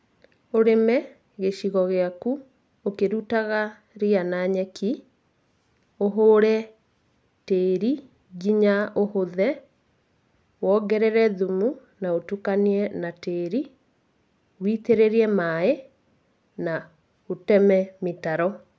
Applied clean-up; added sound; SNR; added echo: none; none; none; none.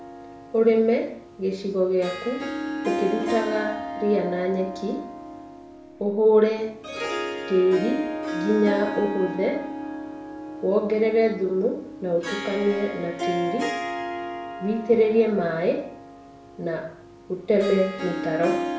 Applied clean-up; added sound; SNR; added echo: none; Harp; 7 dB; reverberation time 0.5 s.